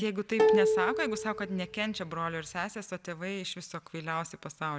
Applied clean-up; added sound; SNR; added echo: none; Plucked string instrument; -5 dB; none.